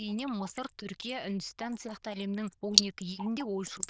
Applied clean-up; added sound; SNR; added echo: neural diffusion model UNIVERSE++.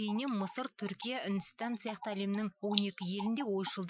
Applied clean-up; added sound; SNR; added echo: classical method Wiener filter.